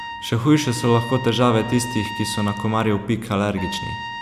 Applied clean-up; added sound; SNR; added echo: none; Trumpet; 12 dB; none.